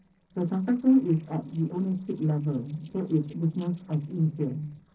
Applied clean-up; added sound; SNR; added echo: neural separator model SepFormer DNS4.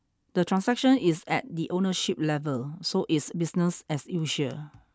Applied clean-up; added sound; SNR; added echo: none; none; none; none.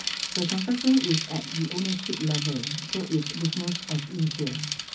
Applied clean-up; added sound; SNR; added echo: none; Bicycle; 5 dB; reverberation time 0.4 s.